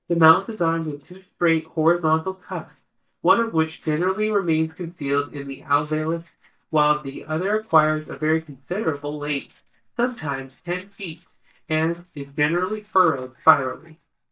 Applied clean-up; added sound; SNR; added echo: neural mask model DeepFilterNet 3.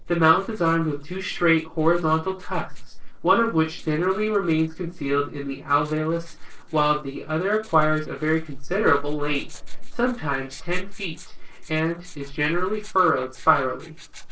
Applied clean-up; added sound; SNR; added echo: neural separator model SepFormer DNS4.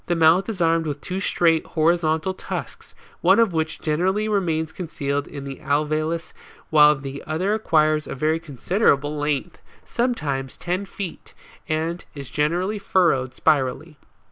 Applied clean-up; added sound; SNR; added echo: none; none; none; none.